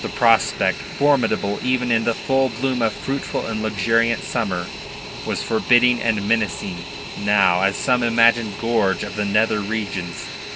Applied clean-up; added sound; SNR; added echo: none; Fixed-wing aircraft, airplane; 11 dB; none.